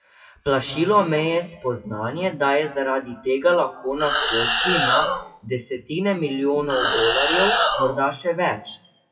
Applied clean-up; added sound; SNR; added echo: classical method WPE with log-MMSE.